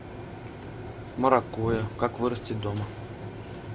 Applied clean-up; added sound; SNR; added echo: none; Mechanisms; 19 dB; none.